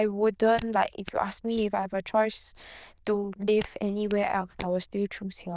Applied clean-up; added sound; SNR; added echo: neural diffusion model UNIVERSE++.